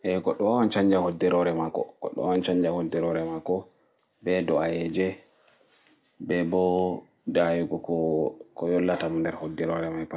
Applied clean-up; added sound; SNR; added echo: none; none; none; none.